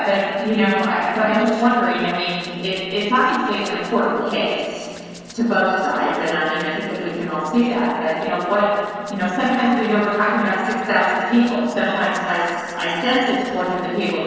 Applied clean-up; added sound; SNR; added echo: neural separator model SepFormer DNS4.